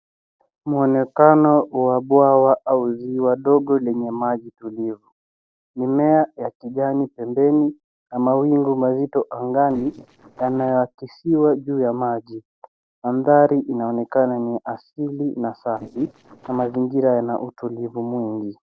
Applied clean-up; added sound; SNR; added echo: neural separator model SepFormer DNS4.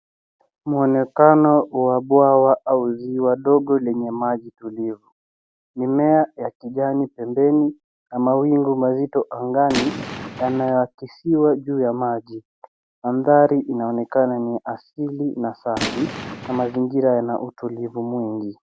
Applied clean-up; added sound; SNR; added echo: none; Gunshot, gunfire; 9 dB; none.